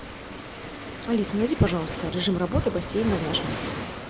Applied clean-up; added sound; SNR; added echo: none; Waves, surf; 7 dB; none.